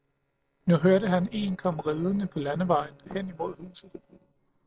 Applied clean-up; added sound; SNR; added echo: neural separator model SepFormer DNS4.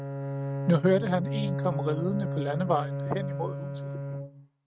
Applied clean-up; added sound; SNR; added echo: neural mask model RNNoise.